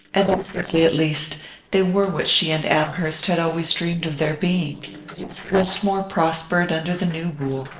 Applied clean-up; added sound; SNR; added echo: neural separator model SepFormer DNS4.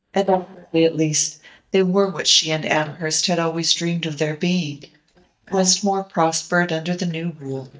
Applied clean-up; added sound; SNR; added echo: neural mask model DeepFilterNet 3.